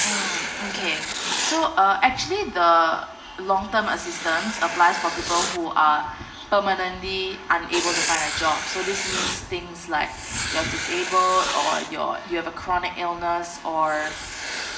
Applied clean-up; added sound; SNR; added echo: none; Writing; 7 dB; reverberation time 0.9 s.